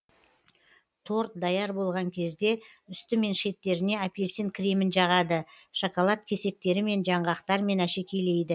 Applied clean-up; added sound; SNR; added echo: none; none; none; none.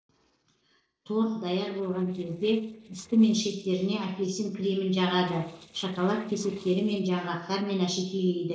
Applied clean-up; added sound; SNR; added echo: neural separator model SepFormer DNS4.